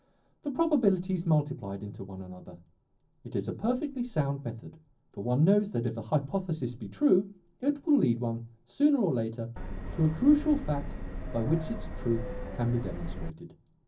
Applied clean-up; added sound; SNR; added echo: none; Subway, metro, underground; 6 dB; reverberation time 0.4 s.